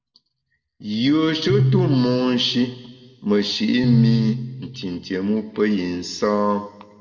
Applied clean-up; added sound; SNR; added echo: none; Piano; 3 dB; reverberation time 1.2 s.